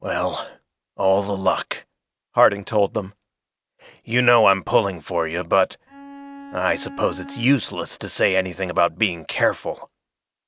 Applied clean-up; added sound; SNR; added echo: none; Bowed string instrument; 15 dB; none.